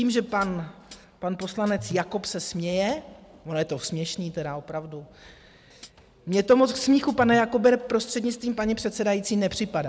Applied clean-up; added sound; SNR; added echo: none; Hi-hat; 19 dB; none.